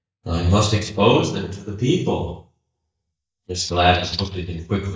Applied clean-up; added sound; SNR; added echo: neural mask model DeepFilterNet 3.